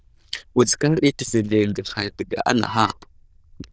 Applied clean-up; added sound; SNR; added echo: neural diffusion model UNIVERSE++.